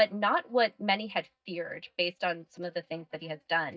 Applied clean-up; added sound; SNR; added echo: neural mask model DeepFilterNet 3.